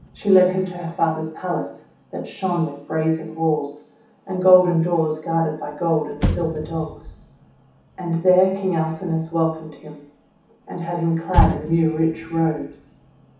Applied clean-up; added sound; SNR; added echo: none; Motor vehicle (road); 9 dB; reverberation time 0.7 s.